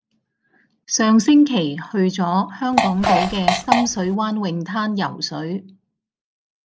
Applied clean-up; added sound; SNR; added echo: none; Fart; -1 dB; none.